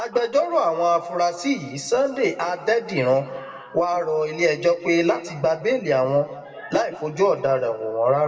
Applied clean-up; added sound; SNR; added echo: none; none; none; reverberation time 1.4 s.